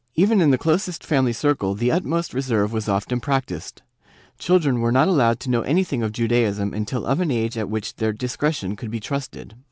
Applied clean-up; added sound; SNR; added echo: none; none; none; none.